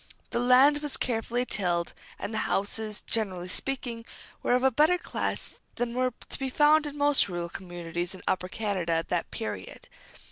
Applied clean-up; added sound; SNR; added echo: none; none; none; none.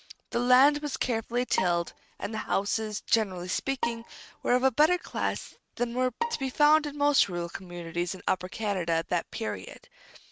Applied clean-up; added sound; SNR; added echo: neural mask model RNNoise.